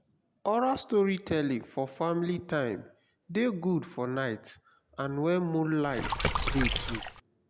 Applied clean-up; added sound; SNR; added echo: none; Water / Splash, splatter; 0 dB; none.